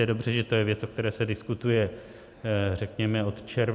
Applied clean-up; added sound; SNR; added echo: none; none; none; none.